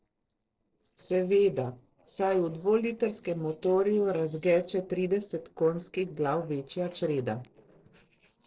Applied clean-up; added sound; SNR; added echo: neural separator model SepFormer DNS4.